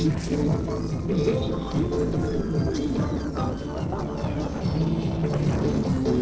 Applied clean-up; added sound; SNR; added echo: neural separator model SepFormer DNS4.